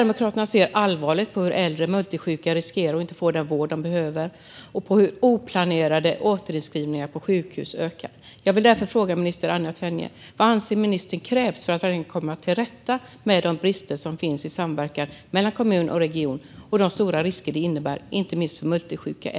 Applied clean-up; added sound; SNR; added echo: none; none; none; none.